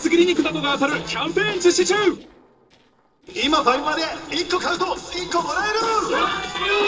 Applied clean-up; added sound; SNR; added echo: neural separator model SepFormer DNS4.